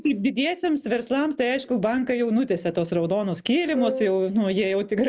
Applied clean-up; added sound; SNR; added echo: none; Wind instrument, woodwind instrument; 7 dB; none.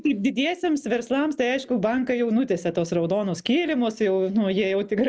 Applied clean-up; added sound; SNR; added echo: none; none; none; none.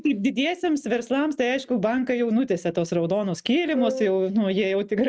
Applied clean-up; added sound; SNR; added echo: neural mask model RNNoise.